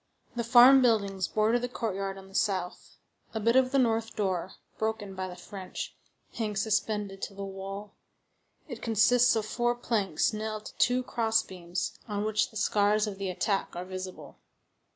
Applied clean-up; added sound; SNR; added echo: none; none; none; none.